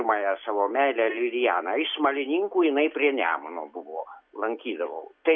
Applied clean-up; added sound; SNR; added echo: none; none; none; none.